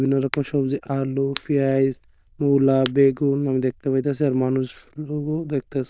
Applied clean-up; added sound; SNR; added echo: neural diffusion model UNIVERSE++.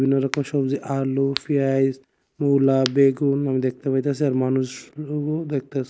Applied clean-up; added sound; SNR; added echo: none; Crack; 16 dB; none.